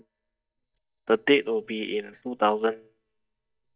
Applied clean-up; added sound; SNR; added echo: neural mask model DeepFilterNet 3.